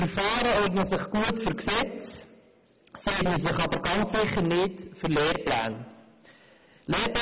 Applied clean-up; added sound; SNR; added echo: none; none; none; none.